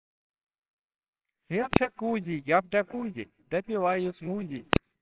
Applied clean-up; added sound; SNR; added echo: neural separator model SepFormer WHAMR!.